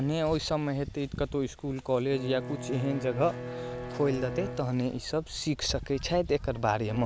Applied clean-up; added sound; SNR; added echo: none; Bowed string instrument; 12 dB; none.